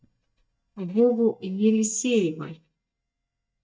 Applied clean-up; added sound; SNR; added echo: neural mask model DeepFilterNet 3.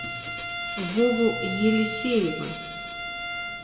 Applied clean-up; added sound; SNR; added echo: none; Bowed string instrument; 6 dB; reverberation time 1.4 s.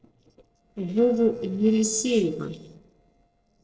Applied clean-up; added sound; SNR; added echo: neural separator model SepFormer DNS4.